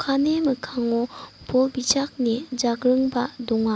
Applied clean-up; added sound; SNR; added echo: none; none; none; none.